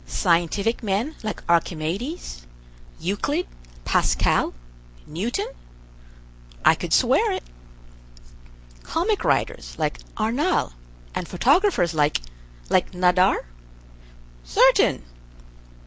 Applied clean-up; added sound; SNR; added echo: none; none; none; none.